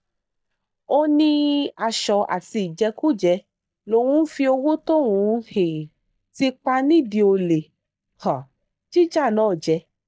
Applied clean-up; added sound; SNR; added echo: neural mask model DeepFilterNet 3.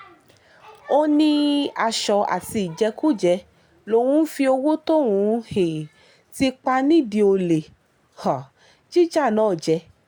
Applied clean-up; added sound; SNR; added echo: none; none; none; none.